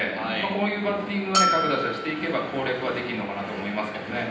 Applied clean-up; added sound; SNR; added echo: none; Bell; 1 dB; reverberation time 0.9 s.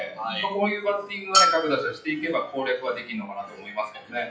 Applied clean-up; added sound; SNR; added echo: classical method WPE with log-MMSE.